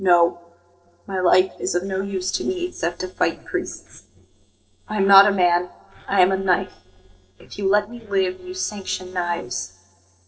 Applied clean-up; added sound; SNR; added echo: neural separator model SepFormer DNS4.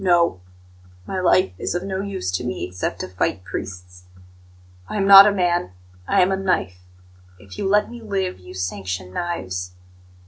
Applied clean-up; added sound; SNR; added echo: none; none; none; none.